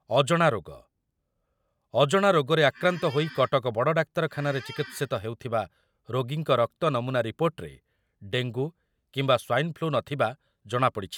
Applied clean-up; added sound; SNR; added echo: none; Squeak; 18 dB; none.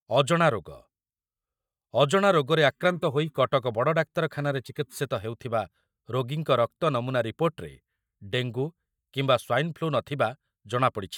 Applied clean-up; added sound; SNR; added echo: neural mask model DeepFilterNet 3.